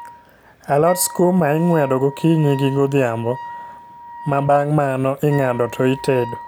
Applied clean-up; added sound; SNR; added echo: none; Wind instrument, woodwind instrument; 15 dB; none.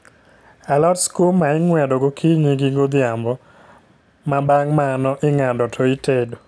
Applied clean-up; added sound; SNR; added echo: none; none; none; none.